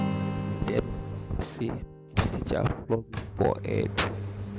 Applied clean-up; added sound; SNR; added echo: none; Acoustic guitar + Engine; 3 dB; none.